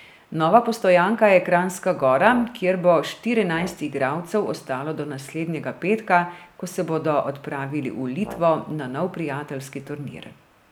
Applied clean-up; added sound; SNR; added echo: none; Brass instrument; 19 dB; none.